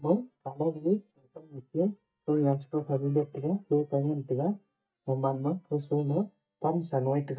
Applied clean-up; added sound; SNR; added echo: neural mask model DeepFilterNet 3.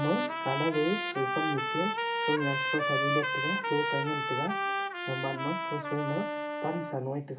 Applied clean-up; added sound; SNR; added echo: none; Trumpet; -1 dB; reverberation time 0.3 s.